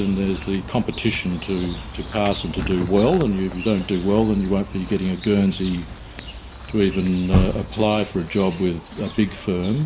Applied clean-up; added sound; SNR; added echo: none; Chirp, tweet; 9 dB; reverberation time 0.5 s.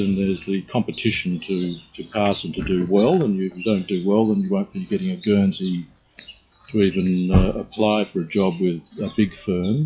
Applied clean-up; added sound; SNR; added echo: classical method WPE with log-MMSE.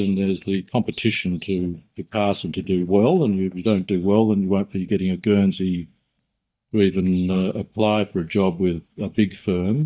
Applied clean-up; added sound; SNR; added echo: neural mask model DeepFilterNet 3.